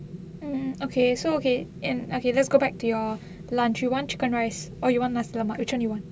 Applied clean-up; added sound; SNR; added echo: none; none; none; none.